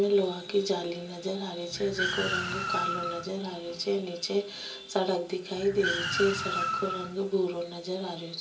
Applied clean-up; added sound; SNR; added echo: none; Car; 3 dB; reverberation time 0.3 s.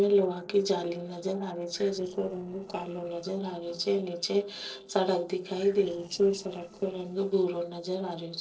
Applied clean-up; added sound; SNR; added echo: neural separator model SepFormer DNS4.